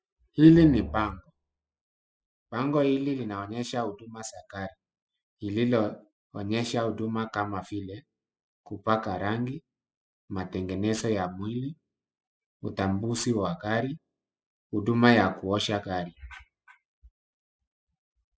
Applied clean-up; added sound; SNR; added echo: classical method spectral subtraction.